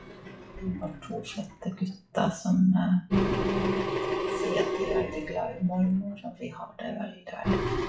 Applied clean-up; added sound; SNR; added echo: classical method WPE with log-MMSE.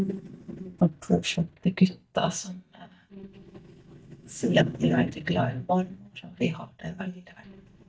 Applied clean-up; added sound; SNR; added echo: neural mask model DeepFilterNet 3.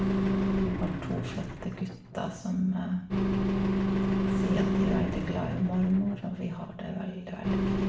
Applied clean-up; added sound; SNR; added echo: none; Engine; -3 dB; reverberation time 0.7 s.